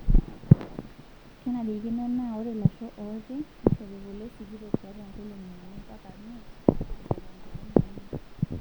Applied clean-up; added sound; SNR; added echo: none; none; none; none.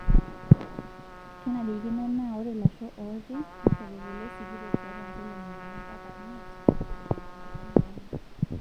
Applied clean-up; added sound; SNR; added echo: none; Trumpet; 18 dB; none.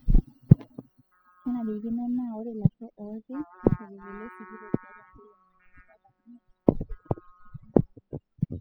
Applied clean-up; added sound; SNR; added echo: classical method spectral subtraction.